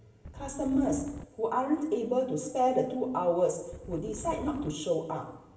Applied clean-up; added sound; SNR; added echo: none; Wind; 13 dB; reverberation time 0.9 s.